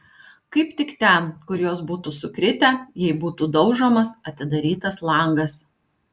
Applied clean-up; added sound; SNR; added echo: none; none; none; none.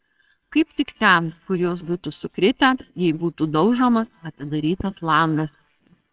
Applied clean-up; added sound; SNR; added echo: neural separator model SepFormer WHAMR!.